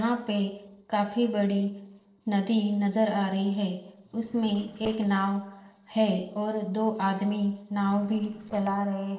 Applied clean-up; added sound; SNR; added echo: neural separator model SepFormer DNS4.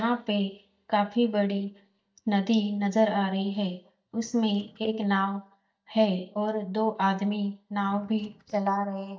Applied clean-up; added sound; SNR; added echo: neural mask model DeepFilterNet 3.